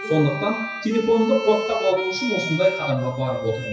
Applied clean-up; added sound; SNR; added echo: classical method WPE with log-MMSE.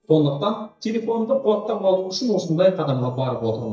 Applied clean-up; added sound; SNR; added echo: neural mask model DeepFilterNet 3.